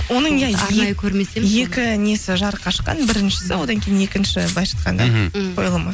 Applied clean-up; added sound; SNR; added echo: none; Glass; 17 dB; none.